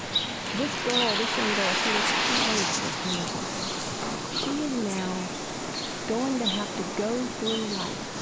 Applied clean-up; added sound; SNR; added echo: none; Bird; -3 dB; none.